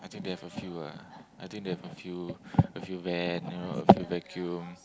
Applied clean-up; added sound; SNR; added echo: none; none; none; none.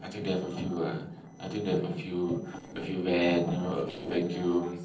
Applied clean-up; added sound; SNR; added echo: neural separator model SepFormer DNS4.